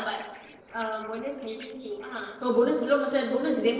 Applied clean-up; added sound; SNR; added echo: neural separator model SepFormer DNS4.